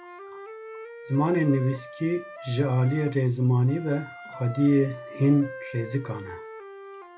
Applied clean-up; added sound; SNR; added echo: none; Wind instrument, woodwind instrument; 15 dB; none.